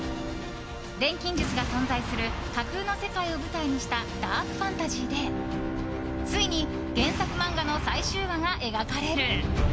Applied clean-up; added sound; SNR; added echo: none; Bowed string instrument + Boom; 6 dB; none.